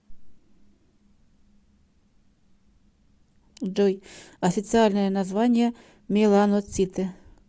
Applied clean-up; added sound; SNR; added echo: none; none; none; none.